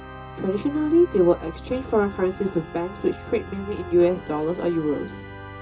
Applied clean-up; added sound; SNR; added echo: none; Organ; 14 dB; reverberation time 0.2 s.